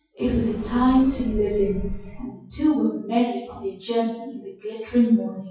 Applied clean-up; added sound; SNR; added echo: classical method WPE with log-MMSE.